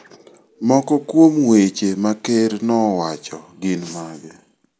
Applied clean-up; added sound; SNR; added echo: none; none; none; none.